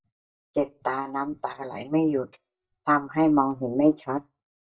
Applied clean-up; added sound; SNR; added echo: neural mask model DeepFilterNet 3.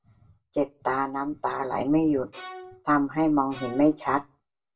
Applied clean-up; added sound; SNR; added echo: none; Bowed string instrument; 16 dB; reverberation time 0.2 s.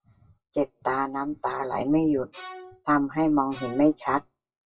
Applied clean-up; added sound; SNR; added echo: classical method WPE with log-MMSE.